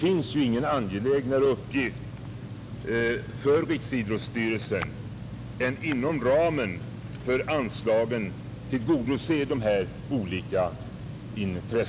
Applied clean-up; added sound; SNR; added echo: none; Tick-tock; 10 dB; none.